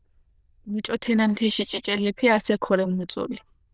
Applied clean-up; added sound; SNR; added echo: neural diffusion model UNIVERSE++.